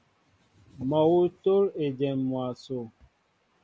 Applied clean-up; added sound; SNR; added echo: none; none; none; none.